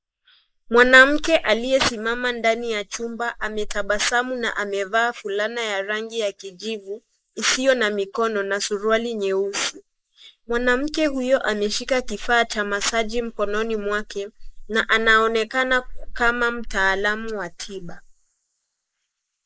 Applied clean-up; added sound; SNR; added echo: neural mask model Resemble Enhance denoiser.